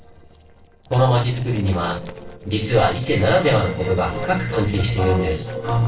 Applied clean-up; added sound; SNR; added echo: neural separator model SepFormer DNS4.